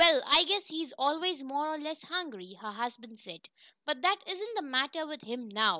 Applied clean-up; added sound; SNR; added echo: none; none; none; none.